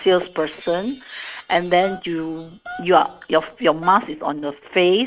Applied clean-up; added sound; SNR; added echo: neural mask model RNNoise.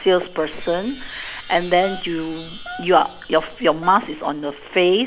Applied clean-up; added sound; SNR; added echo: none; Chime + Wind instrument, woodwind instrument; 15 dB; none.